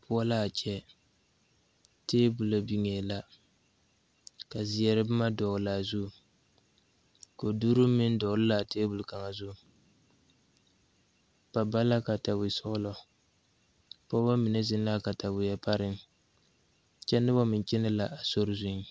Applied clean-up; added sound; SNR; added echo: none; none; none; none.